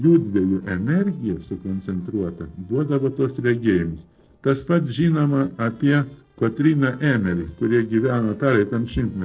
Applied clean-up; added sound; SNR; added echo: neural separator model SepFormer DNS4.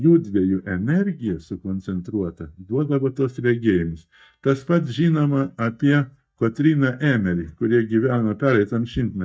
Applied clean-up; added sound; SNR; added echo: neural mask model DeepFilterNet 3.